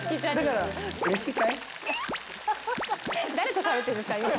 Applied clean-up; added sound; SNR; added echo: none; Rain; 11 dB; none.